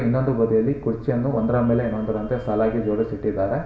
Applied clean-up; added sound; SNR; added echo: none; none; none; reverberation time 0.8 s.